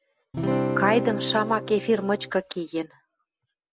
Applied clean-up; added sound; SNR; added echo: none; Acoustic guitar / Strum; 2 dB; none.